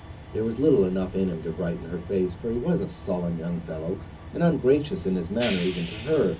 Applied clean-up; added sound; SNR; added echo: none; Train; 14 dB; reverberation time 0.4 s.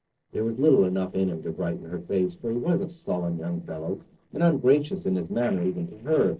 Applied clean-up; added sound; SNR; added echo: neural separator model SepFormer DNS4.